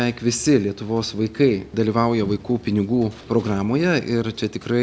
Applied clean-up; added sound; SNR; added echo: none; none; none; none.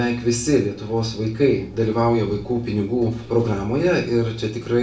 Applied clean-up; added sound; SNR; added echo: none; none; none; reverberation time 0.3 s.